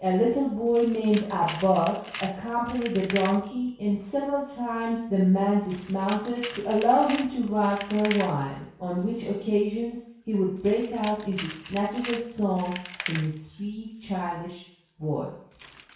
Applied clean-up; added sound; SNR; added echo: none; Tools; 16 dB; reverberation time 0.6 s.